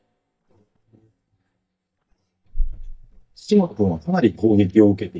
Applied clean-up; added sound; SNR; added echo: neural mask model DeepFilterNet 3.